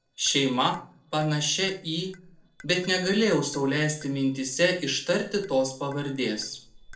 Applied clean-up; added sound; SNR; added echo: neural separator model SepFormer DNS4.